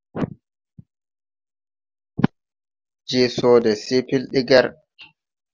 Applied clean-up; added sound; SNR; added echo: none; none; none; none.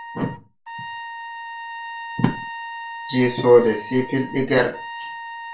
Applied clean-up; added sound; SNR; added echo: none; Trumpet; 11 dB; reverberation time 0.3 s.